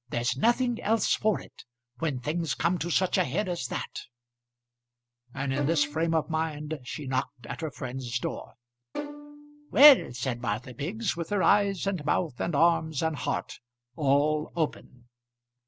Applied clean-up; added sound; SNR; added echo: none; Bowed string instrument; 13 dB; none.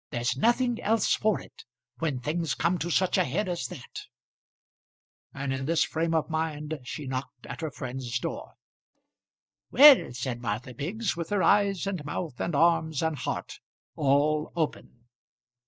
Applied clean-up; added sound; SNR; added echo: neural mask model DeepFilterNet 3.